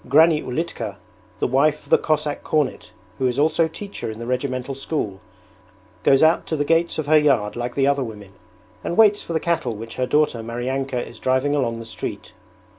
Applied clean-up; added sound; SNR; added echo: none; none; none; none.